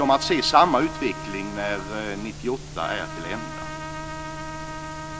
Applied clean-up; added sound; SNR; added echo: none; Trumpet; 11 dB; none.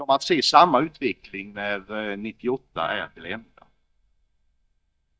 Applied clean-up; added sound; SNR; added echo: neural mask model DeepFilterNet 3.